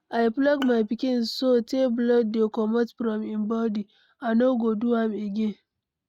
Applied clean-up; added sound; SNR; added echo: neural mask model RNNoise.